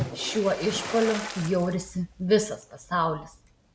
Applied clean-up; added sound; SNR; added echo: none; Splash, splatter; 11 dB; none.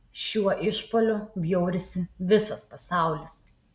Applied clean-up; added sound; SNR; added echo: none; none; none; none.